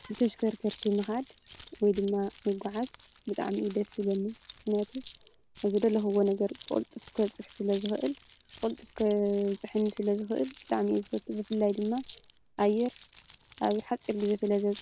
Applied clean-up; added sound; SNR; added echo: none; Keys jangling; 15 dB; none.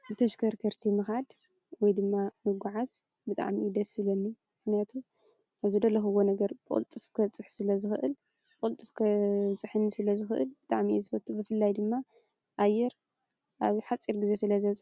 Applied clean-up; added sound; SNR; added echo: none; none; none; none.